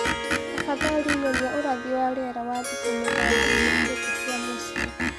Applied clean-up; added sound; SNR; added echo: none; Harp + Screech; -3 dB; none.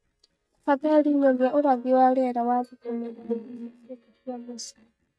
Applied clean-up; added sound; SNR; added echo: neural mask model DeepFilterNet 3.